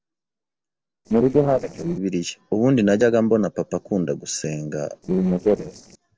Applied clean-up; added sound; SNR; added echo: neural separator model SepFormer DNS4.